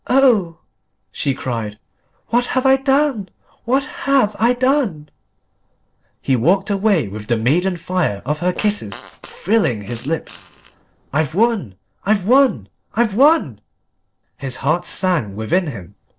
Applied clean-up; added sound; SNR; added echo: neural separator model SepFormer DNS4.